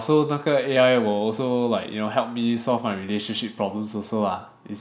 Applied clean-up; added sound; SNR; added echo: none; none; none; none.